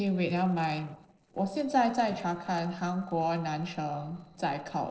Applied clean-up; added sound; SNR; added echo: neural separator model SepFormer DNS4.